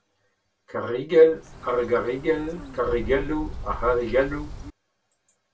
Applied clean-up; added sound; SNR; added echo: none; Bird; 11 dB; reverberation time 0.1 s.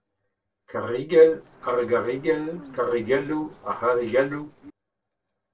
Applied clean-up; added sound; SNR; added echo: neural separator model SepFormer DNS4.